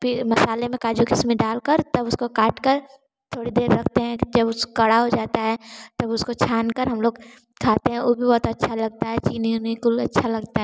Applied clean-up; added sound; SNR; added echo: none; none; none; none.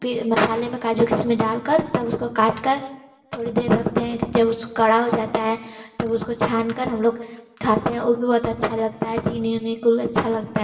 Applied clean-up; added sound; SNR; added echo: none; none; none; reverberation time 1.0 s.